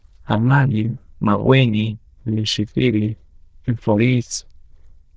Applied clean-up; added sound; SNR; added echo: neural diffusion model UNIVERSE++.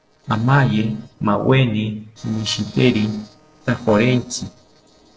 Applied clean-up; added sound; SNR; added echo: neural separator model SepFormer DNS4.